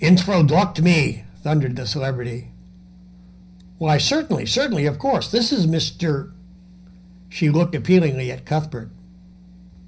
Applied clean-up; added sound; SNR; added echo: none; none; none; reverberation time 0.5 s.